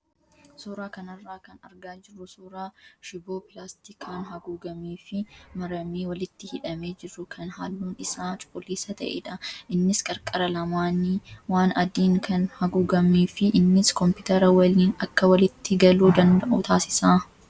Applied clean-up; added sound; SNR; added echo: none; none; none; none.